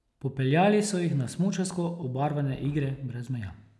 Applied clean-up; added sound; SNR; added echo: none; none; none; none.